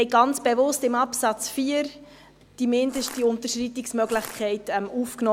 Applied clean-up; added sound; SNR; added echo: none; Crushing; 15 dB; none.